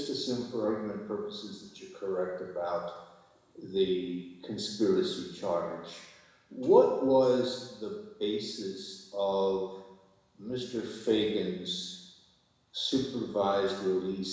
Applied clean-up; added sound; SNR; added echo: none; none; none; reverberation time 1.0 s.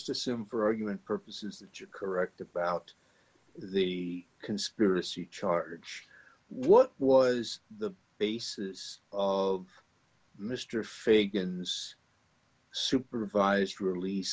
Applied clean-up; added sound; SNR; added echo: none; none; none; none.